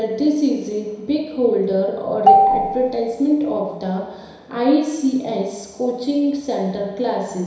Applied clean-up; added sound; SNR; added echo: none; Marimba, xylophone; -2 dB; reverberation time 1.0 s.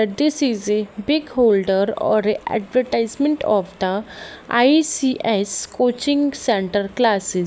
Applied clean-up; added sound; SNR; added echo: none; none; none; none.